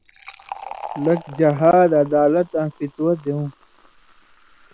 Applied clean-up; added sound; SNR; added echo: none; Fill (with liquid); 19 dB; none.